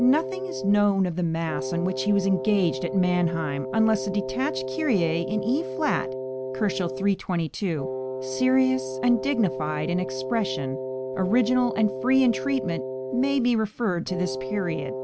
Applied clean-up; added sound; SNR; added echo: none; Wind instrument, woodwind instrument; 7 dB; none.